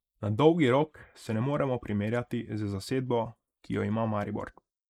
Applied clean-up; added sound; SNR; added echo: neural mask model Resemble Enhance denoiser.